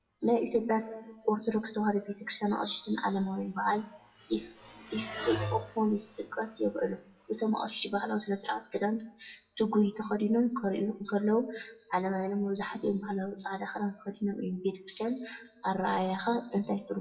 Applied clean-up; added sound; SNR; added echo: classical method WPE with log-MMSE.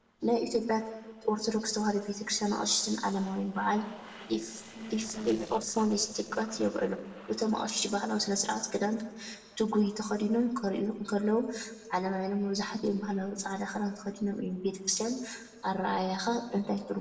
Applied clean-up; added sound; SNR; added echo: neural separator model SepFormer DNS4.